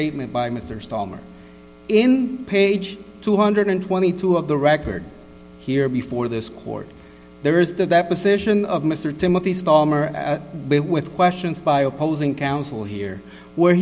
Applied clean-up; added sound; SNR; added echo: none; none; none; none.